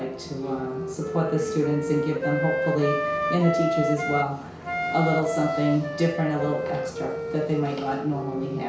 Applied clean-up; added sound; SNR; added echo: none; Wind instrument, woodwind instrument; 3 dB; reverberation time 0.6 s.